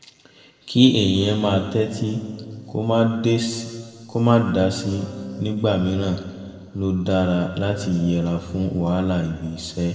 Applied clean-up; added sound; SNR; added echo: none; Electric guitar / Strum; 17 dB; reverberation time 1.8 s.